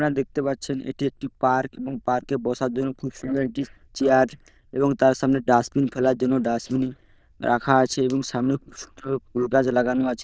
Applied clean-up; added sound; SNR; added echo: neural diffusion model UNIVERSE++.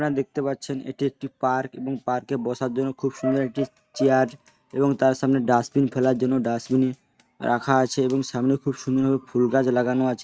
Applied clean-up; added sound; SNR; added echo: neural mask model RNNoise.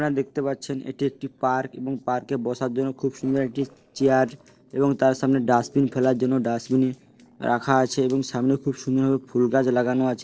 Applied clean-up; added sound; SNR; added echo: neural separator model SepFormer DNS4.